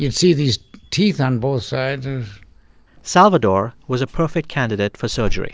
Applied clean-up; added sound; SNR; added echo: none; Alarm / Insect; 12 dB; none.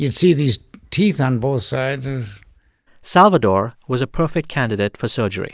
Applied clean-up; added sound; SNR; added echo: none; none; none; none.